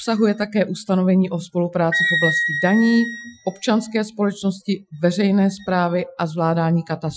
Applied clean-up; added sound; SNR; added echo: classical method Wiener filter.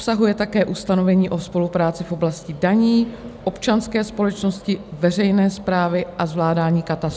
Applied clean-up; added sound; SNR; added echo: none; none; none; none.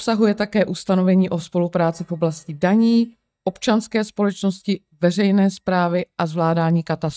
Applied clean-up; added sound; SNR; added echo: neural mask model DeepFilterNet 3.